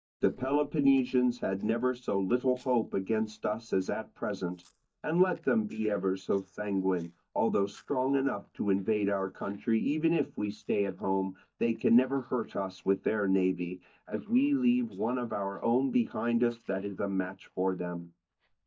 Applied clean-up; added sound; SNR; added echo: neural mask model DeepFilterNet 3.